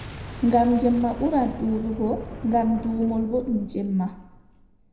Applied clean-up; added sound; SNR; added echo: none; Boom; 13 dB; reverberation time 0.8 s.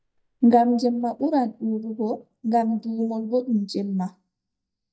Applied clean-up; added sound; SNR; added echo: neural mask model DeepFilterNet 3.